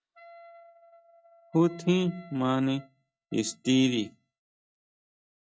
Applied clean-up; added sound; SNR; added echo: neural mask model RNNoise.